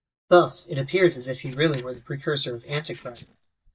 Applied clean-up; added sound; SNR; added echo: neural mask model DeepFilterNet 3.